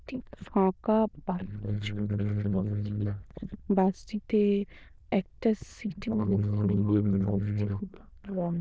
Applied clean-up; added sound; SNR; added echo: neural diffusion model UNIVERSE++.